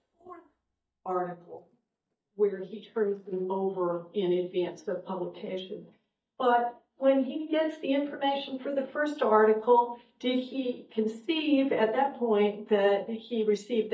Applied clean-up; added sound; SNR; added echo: neural mask model DeepFilterNet 3.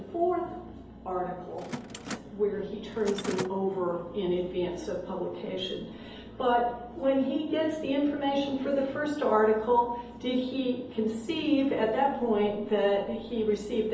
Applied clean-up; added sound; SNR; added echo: none; Mechanisms; 13 dB; reverberation time 2.2 s.